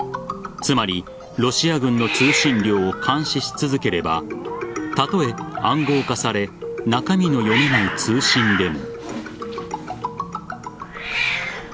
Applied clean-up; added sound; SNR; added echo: none; Hiss; 7 dB; none.